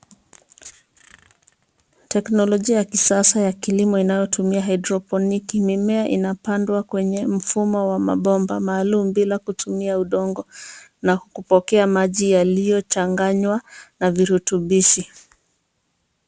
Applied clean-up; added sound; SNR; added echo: none; none; none; none.